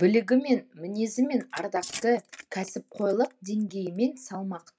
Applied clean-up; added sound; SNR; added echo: neural mask model Resemble Enhance denoiser.